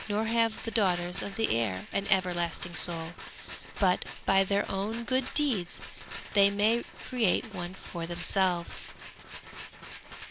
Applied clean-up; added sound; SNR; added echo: none; Rattle; 13 dB; none.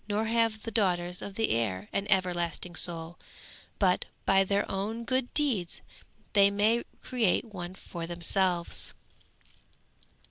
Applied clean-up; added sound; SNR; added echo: none; none; none; none.